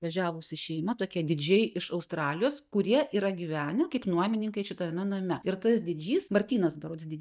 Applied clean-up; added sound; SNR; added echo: neural mask model DeepFilterNet 3.